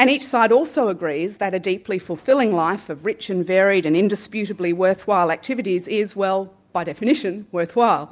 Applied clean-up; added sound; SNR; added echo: none; none; none; none.